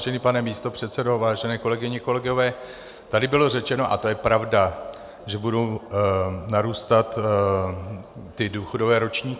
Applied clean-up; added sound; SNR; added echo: none; none; none; none.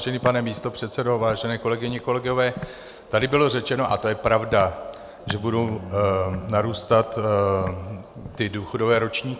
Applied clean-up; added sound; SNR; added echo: none; Walk, footsteps + Bowed string instrument; 16 dB; none.